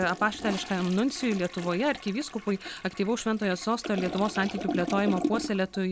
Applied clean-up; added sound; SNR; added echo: none; Toilet flush; 9 dB; none.